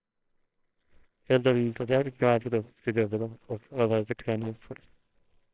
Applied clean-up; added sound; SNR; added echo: neural separator model SepFormer WHAMR!.